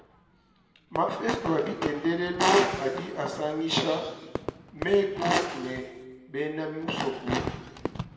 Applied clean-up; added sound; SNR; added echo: none; Fireworks; 12 dB; reverberation time 1.3 s.